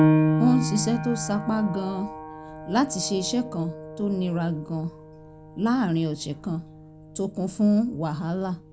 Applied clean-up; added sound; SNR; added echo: none; Piano; 3 dB; none.